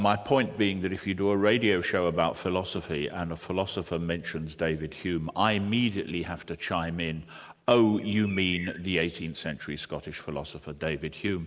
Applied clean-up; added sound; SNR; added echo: none; Bird; 14 dB; none.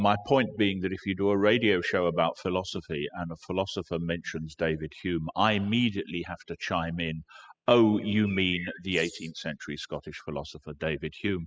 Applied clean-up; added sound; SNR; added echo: classical method spectral subtraction.